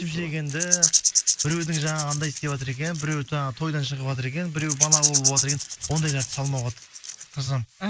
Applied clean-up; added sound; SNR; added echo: neural mask model Resemble Enhance denoiser.